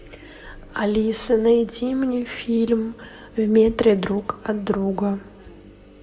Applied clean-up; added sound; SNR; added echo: none; none; none; reverberation time 0.9 s.